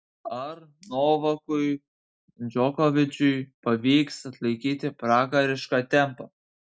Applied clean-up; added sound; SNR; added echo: none; none; none; none.